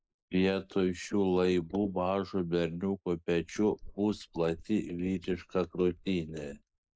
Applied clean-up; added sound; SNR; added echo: neural mask model Resemble Enhance denoiser.